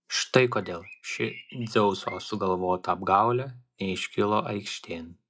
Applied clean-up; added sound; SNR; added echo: classical method log-MMSE.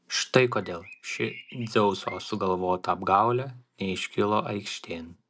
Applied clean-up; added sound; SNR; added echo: none; Bird; 20 dB; none.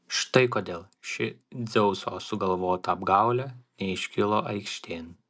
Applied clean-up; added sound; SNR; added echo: none; none; none; none.